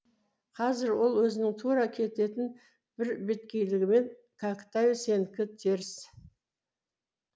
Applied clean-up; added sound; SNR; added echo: none; none; none; none.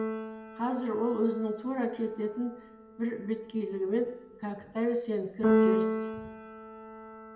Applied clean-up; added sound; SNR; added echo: none; Keyboard (musical); 1 dB; reverberation time 1.5 s.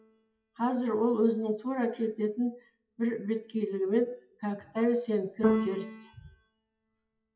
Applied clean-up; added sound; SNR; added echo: classical method WPE with log-MMSE.